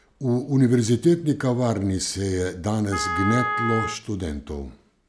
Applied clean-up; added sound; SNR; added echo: none; Wind instrument, woodwind instrument; 5 dB; none.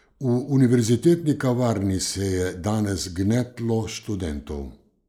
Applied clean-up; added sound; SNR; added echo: neural mask model Resemble Enhance denoiser.